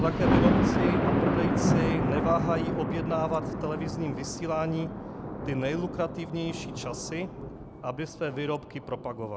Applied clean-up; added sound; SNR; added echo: none; Thunder; -3 dB; none.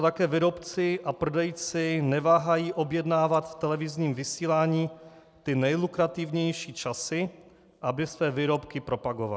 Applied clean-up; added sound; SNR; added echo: none; none; none; none.